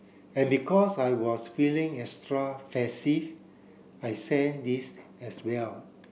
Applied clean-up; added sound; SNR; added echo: none; none; none; none.